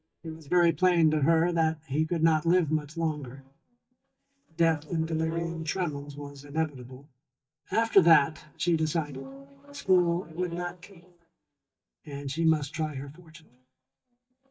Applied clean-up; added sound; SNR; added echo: neural mask model DeepFilterNet 3.